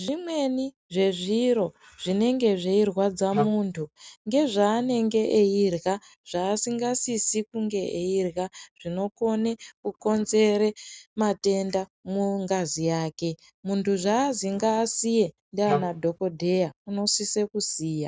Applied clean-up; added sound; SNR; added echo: neural mask model RNNoise.